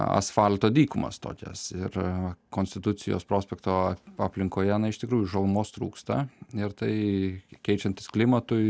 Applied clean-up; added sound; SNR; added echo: none; none; none; none.